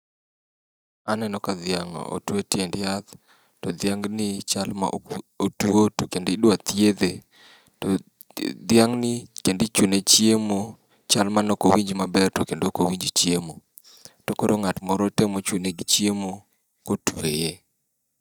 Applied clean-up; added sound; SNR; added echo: neural mask model DeepFilterNet 3.